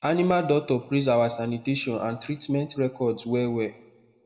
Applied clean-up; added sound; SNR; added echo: none; none; none; reverberation time 1.0 s.